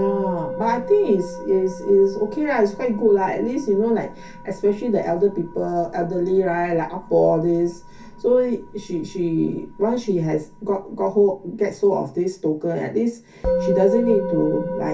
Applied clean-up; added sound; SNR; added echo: none; Musical instrument; 10 dB; reverberation time 0.3 s.